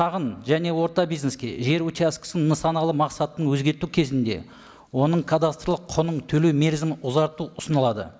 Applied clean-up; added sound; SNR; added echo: none; none; none; none.